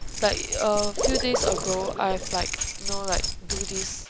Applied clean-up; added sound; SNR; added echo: none; Water / Liquid + Keys jangling; 0 dB; none.